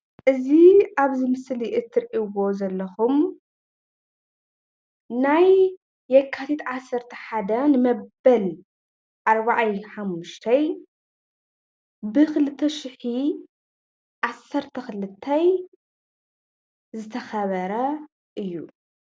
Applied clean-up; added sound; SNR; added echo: none; none; none; none.